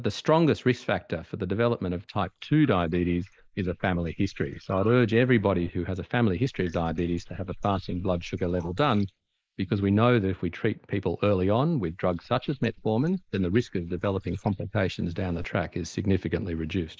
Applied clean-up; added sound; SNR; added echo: neural mask model Resemble Enhance denoiser.